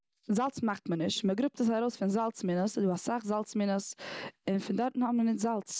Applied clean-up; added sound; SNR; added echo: none; none; none; none.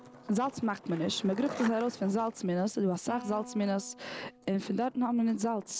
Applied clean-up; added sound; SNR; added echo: none; Skateboard + Guitar; 16 dB; none.